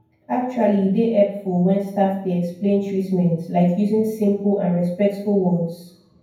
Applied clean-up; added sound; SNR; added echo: none; none; none; reverberation time 0.9 s.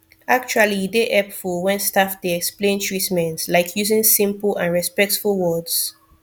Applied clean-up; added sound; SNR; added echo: none; none; none; none.